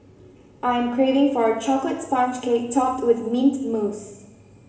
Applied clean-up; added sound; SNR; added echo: none; none; none; reverberation time 1.2 s.